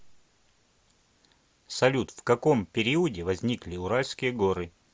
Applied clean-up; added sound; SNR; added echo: none; none; none; none.